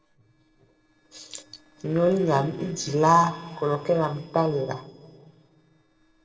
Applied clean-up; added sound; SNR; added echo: neural separator model SepFormer DNS4.